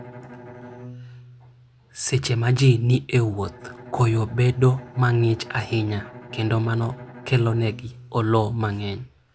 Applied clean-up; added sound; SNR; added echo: none; Bowed string instrument; 19 dB; none.